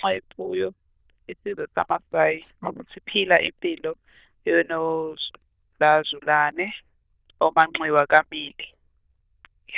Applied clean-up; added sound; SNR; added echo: neural diffusion model UNIVERSE++.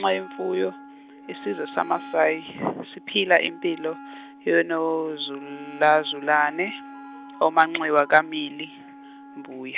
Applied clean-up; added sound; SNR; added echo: none; Wind instrument, woodwind instrument; 18 dB; none.